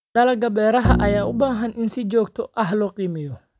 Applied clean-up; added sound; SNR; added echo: none; Bowed string instrument; 3 dB; none.